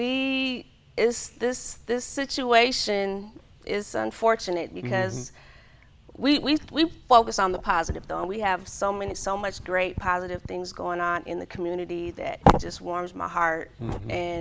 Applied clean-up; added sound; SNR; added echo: none; none; none; none.